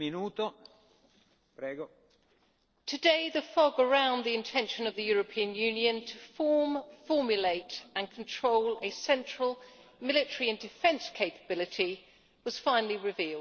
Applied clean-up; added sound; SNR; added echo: neural separator model SepFormer DNS4.